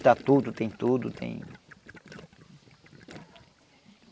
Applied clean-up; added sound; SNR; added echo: none; Gurgling; 20 dB; none.